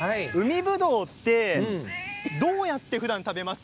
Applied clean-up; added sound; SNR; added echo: none; Cat; 16 dB; none.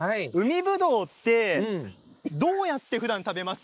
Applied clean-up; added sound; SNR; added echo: neural mask model Resemble Enhance denoiser.